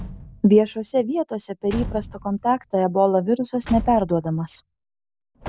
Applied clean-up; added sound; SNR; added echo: none; Slam / Truck / Car; 15 dB; none.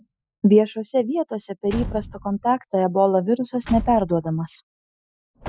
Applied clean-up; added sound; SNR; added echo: classical method Wiener filter.